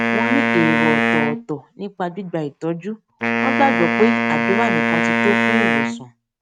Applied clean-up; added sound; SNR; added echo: neural mask model RNNoise.